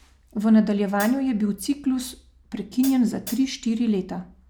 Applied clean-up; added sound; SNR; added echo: none; Hi-hat; 15 dB; none.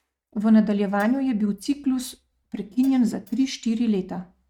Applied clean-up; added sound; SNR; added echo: neural mask model RNNoise.